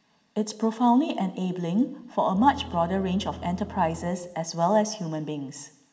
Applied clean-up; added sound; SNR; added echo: none; Bowed string instrument; 17 dB; reverberation time 1.0 s.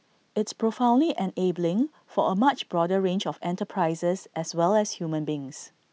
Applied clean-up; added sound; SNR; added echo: none; none; none; none.